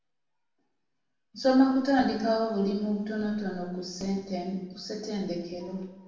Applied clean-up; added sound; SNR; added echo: none; none; none; reverberation time 0.8 s.